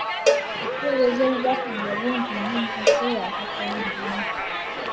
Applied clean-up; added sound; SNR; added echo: none; Cowbell + Crowd; -2 dB; none.